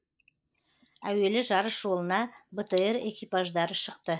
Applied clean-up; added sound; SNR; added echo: neural mask model Resemble Enhance denoiser.